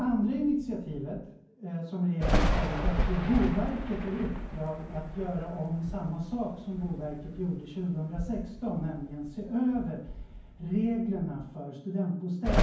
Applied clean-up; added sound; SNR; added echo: none; Thunder; 2 dB; reverberation time 0.9 s.